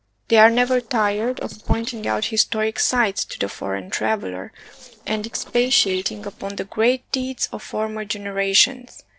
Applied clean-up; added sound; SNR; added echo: neural separator model SepFormer DNS4.